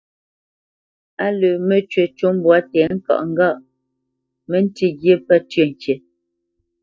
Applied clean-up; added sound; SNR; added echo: neural mask model DeepFilterNet 3.